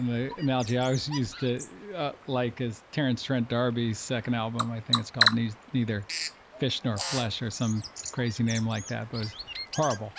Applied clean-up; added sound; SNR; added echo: none; Bird vocalization, bird call, bird song; 6 dB; none.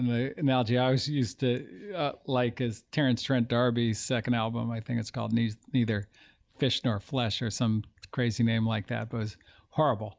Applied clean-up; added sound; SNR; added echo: none; none; none; none.